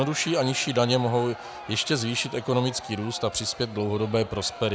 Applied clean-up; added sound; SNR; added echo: none; Crowd; 15 dB; none.